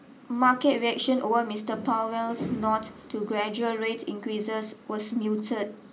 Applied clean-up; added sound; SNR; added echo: none; none; none; none.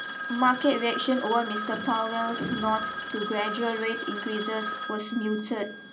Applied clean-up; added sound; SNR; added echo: none; Telephone; 7 dB; none.